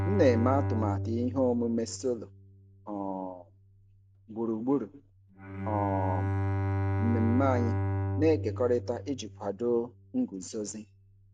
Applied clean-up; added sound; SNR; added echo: none; Bowed string instrument; 2 dB; none.